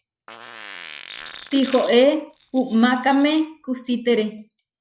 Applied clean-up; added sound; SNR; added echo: none; Rattle + Fart; 19 dB; none.